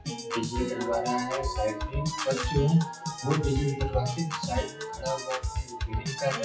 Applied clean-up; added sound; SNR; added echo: classical method WPE with log-MMSE.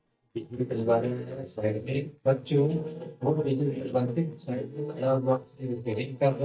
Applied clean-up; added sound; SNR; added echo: neural mask model DeepFilterNet 3.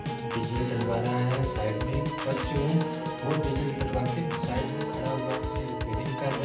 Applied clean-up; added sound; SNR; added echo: none; Piano / Organ; 1 dB; reverberation time 0.6 s.